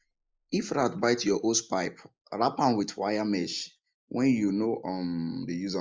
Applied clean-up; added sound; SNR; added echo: neural mask model Resemble Enhance denoiser.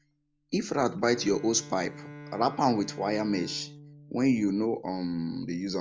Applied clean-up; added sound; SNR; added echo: none; Bowed string instrument; 18 dB; none.